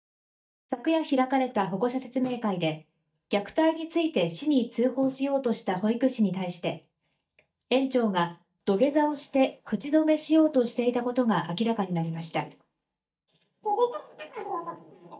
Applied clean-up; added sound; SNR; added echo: neural mask model DeepFilterNet 3.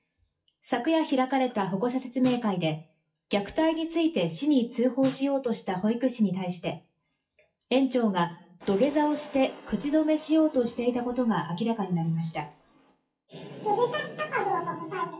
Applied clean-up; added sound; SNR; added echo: classical method WPE with log-MMSE.